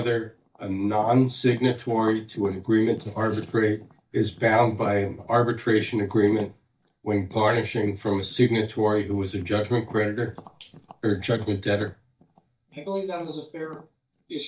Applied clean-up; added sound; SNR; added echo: neural mask model DeepFilterNet 3.